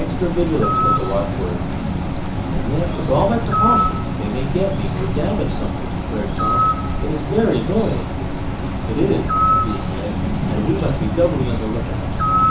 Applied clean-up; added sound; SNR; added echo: none; Bird; -3 dB; reverberation time 0.7 s.